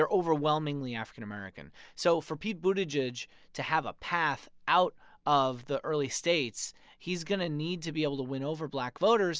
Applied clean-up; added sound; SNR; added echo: none; none; none; none.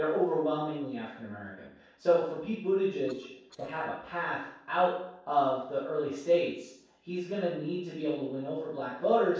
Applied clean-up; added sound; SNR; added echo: neural separator model SepFormer DNS4.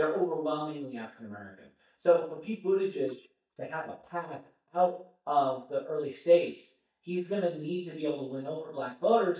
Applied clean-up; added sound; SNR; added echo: neural mask model DeepFilterNet 3.